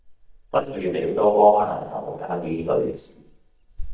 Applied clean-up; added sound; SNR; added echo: neural mask model DeepFilterNet 3.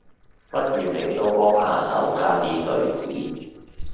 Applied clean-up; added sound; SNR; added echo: neural separator model SepFormer DNS4.